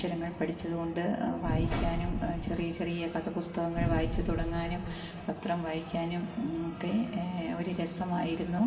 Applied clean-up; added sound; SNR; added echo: none; Boom; 2 dB; reverberation time 2.3 s.